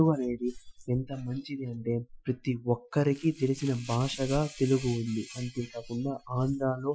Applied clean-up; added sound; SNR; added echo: classical method Wiener filter.